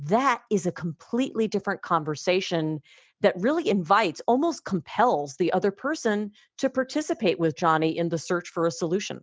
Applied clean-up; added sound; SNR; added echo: none; none; none; none.